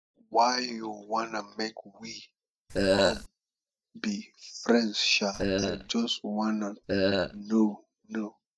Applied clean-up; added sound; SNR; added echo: neural mask model DeepFilterNet 3.